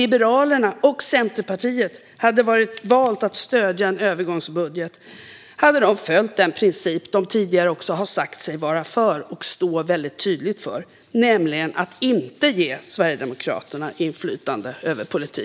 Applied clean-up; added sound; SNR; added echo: none; none; none; none.